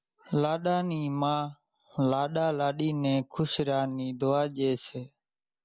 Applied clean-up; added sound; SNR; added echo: none; none; none; none.